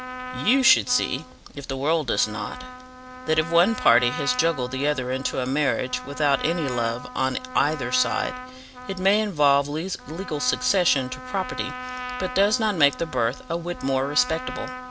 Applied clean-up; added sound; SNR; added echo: none; Trumpet; 12 dB; none.